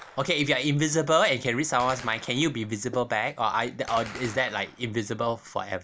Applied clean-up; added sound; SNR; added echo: none; Gunshot, gunfire; 20 dB; none.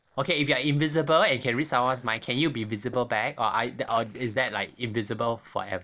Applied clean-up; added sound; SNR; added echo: neural separator model SepFormer DNS4.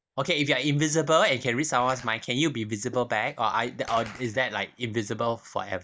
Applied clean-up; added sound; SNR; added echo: neural mask model DeepFilterNet 3.